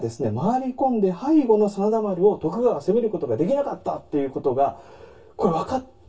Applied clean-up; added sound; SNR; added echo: none; none; none; reverberation time 0.2 s.